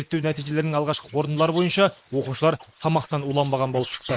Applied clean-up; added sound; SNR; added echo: neural mask model Resemble Enhance denoiser.